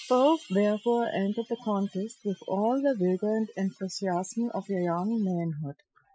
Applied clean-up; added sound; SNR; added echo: classical method Wiener filter.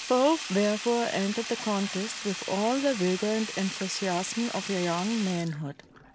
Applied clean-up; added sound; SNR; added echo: none; Sink (filling or washing); 9 dB; none.